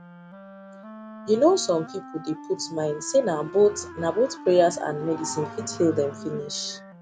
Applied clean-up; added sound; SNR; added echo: none; Wind instrument, woodwind instrument; 17 dB; none.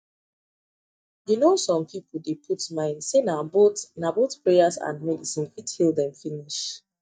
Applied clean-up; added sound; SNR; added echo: neural mask model DeepFilterNet 3.